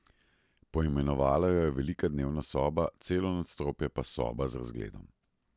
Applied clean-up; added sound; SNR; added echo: none; none; none; none.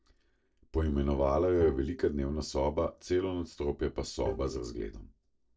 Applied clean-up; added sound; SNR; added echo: neural separator model SepFormer DNS4.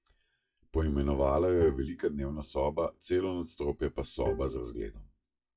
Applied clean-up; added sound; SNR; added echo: classical method WPE with log-MMSE.